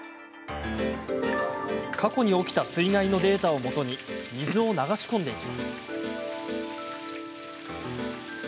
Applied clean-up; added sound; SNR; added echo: none; none; none; none.